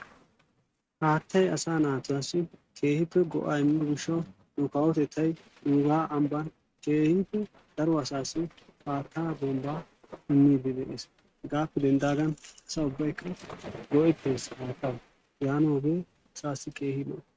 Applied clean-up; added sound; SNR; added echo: neural mask model RNNoise.